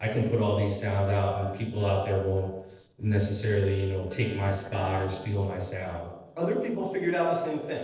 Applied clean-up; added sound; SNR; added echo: neural separator model SepFormer DNS4.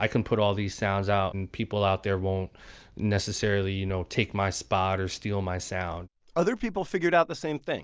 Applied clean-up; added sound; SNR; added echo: none; none; none; none.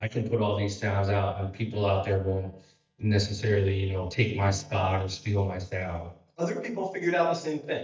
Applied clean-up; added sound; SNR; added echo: neural mask model DeepFilterNet 3.